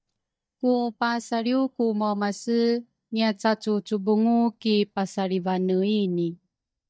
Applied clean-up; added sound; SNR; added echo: neural mask model DeepFilterNet 3.